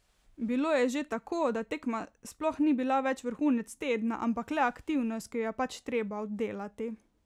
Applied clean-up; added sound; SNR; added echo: none; none; none; none.